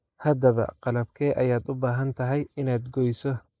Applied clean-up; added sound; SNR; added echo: neural mask model Resemble Enhance denoiser.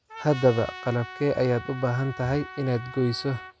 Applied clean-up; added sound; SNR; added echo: none; Trumpet; 15 dB; none.